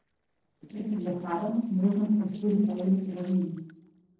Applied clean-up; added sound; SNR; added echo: neural separator model SepFormer DNS4.